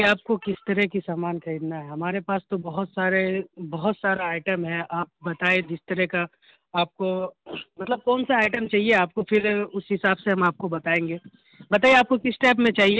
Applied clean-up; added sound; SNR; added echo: none; none; none; none.